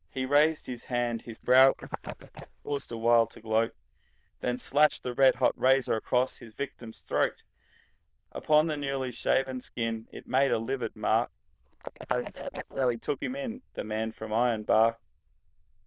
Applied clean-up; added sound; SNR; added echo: neural diffusion model UNIVERSE++.